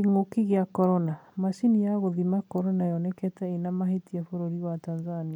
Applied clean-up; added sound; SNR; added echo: none; none; none; none.